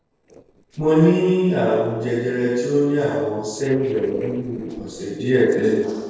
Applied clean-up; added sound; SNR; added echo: neural separator model SepFormer DNS4.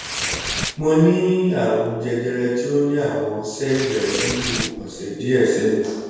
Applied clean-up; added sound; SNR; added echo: none; Tearing; 10 dB; reverberation time 1.2 s.